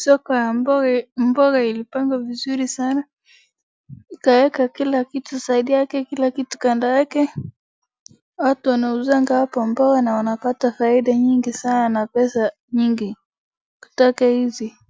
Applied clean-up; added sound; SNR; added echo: none; none; none; none.